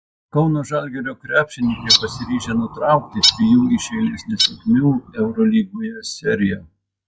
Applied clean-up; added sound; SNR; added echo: classical method log-MMSE.